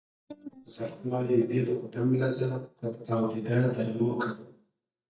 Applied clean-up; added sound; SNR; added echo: neural mask model DeepFilterNet 3.